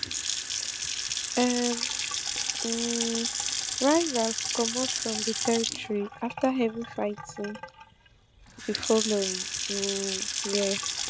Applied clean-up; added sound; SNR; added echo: none; Sink (filling or washing) / Water tap, faucet / Splash, splatter; -2 dB; none.